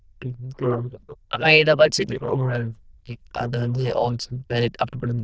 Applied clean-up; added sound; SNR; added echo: neural diffusion model UNIVERSE++.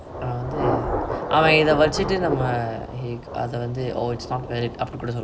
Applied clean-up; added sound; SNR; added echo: none; Thunder / Rain; 5 dB; none.